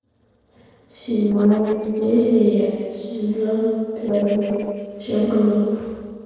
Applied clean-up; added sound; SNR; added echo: neural separator model SepFormer DNS4.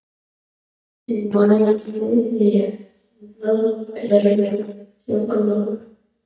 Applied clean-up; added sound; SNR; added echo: neural mask model DeepFilterNet 3.